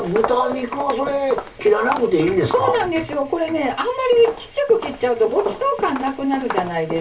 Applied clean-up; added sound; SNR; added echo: none; Walk, footsteps; 11 dB; reverberation time 0.2 s.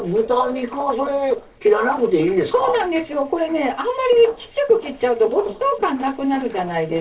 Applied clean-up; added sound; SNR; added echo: neural separator model SepFormer DNS4.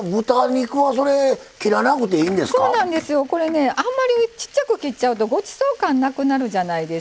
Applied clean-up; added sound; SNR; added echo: none; none; none; none.